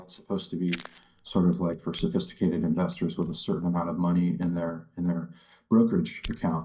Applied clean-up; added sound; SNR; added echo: neural mask model DeepFilterNet 3.